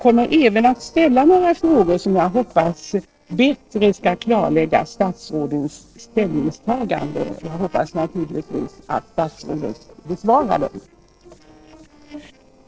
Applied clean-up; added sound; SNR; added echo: neural separator model SepFormer DNS4.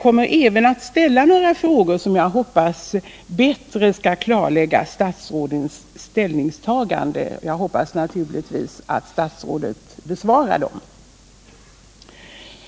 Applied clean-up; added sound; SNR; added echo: none; none; none; none.